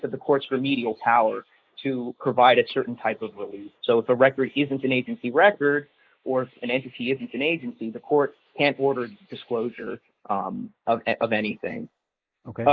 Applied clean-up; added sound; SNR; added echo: neural mask model Resemble Enhance denoiser.